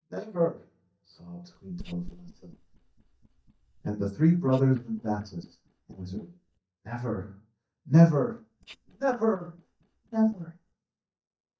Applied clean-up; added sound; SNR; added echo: neural mask model DeepFilterNet 3.